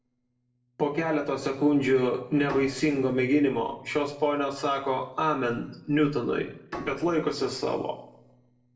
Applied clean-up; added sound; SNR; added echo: neural separator model SepFormer DNS4.